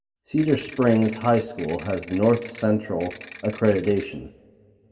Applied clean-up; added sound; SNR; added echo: none; Ratchet, pawl / Percussion; 12 dB; reverberation time 0.9 s.